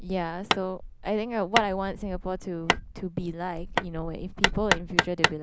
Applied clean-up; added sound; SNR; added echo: none; Hammer; -1 dB; none.